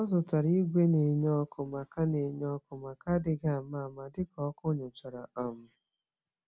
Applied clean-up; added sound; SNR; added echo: none; none; none; none.